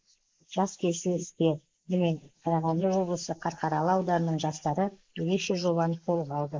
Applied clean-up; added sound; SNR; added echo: neural mask model Resemble Enhance denoiser.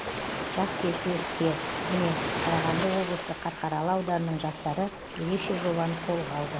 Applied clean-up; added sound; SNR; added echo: none; Ocean; 3 dB; none.